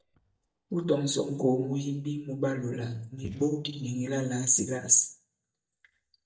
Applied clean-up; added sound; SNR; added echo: neural mask model DeepFilterNet 3.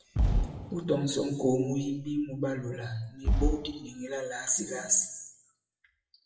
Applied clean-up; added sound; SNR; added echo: classical method WPE with log-MMSE.